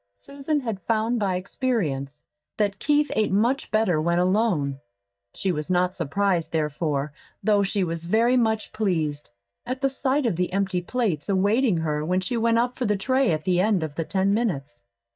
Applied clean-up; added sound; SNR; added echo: neural mask model DeepFilterNet 3.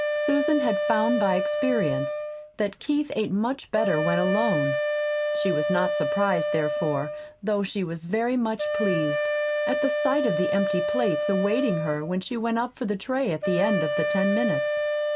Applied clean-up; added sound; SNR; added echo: none; Wind instrument, woodwind instrument; 0 dB; none.